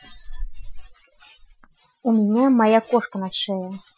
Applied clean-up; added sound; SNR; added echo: classical method Wiener filter.